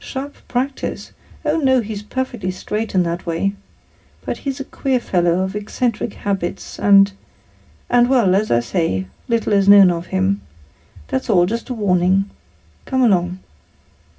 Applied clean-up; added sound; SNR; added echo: none; none; none; reverberation time 0.4 s.